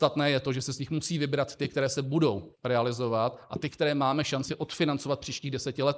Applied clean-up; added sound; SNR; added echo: neural mask model Resemble Enhance denoiser.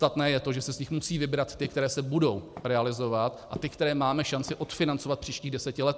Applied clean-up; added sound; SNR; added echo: none; Walk, footsteps; 19 dB; none.